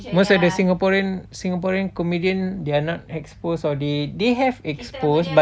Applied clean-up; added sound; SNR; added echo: none; none; none; none.